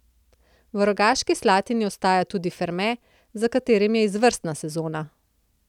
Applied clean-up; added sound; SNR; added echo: none; none; none; none.